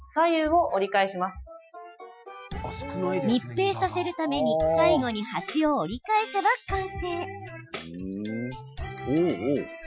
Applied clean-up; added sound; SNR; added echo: classical method Wiener filter.